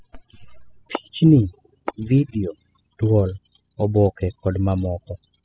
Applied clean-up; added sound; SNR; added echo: classical method spectral subtraction.